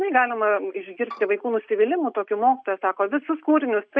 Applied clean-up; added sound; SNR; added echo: neural mask model RNNoise.